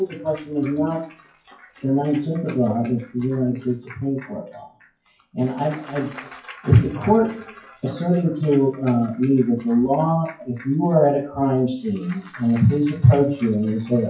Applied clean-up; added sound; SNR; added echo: classical method WPE with log-MMSE.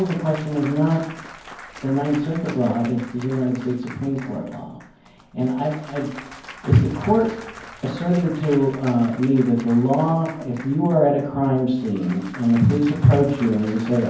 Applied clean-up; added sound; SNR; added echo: none; Applause / Cheering / Clapping; 19 dB; reverberation time 0.9 s.